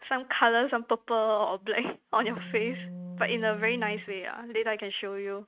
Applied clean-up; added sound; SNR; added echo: neural mask model RNNoise.